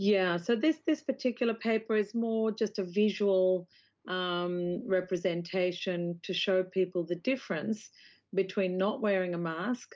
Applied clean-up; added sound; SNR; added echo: none; none; none; none.